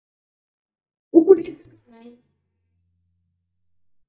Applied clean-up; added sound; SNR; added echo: neural mask model DeepFilterNet 3.